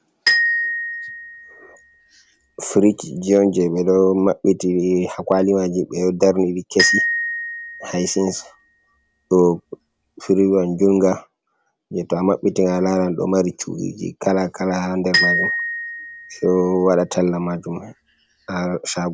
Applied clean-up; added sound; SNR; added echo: none; Glockenspiel; 5 dB; none.